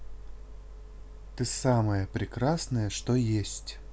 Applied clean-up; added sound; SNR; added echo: none; none; none; none.